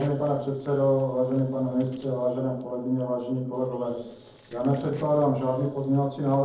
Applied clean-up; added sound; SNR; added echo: neural separator model SepFormer DNS4.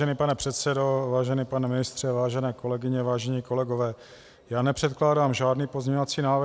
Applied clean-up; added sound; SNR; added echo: none; none; none; none.